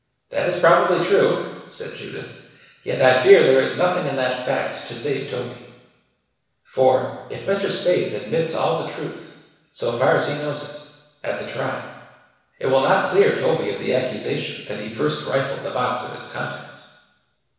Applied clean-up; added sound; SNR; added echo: none; none; none; reverberation time 1.1 s.